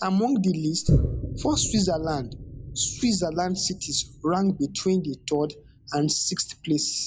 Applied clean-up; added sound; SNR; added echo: none; Boom; 6 dB; none.